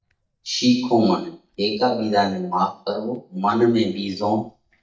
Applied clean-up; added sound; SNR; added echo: neural mask model DeepFilterNet 3.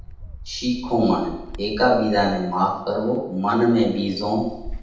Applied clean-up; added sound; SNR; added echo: none; Bird; 16 dB; reverberation time 0.8 s.